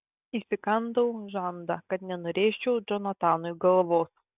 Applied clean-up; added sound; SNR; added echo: none; none; none; none.